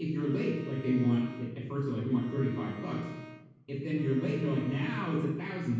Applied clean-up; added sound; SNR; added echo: none; Bowed string instrument; 16 dB; reverberation time 1.2 s.